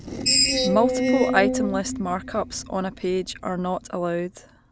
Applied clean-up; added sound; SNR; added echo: none; Screech; 0 dB; none.